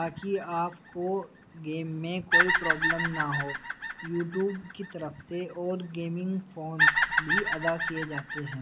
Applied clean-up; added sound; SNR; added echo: none; Bird vocalization, bird call, bird song; -2 dB; none.